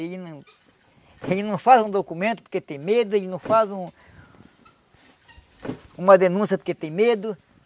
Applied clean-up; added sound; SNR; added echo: none; Thump, thud; 20 dB; none.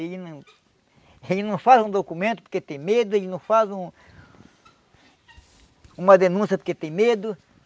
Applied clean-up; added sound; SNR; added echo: none; none; none; none.